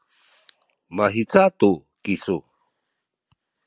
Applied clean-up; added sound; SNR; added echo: none; none; none; none.